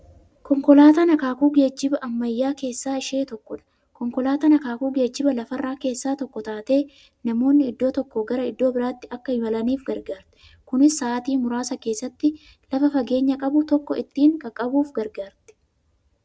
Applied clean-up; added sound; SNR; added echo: none; none; none; none.